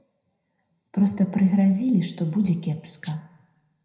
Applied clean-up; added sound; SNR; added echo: none; Rattle (instrument); 15 dB; reverberation time 0.8 s.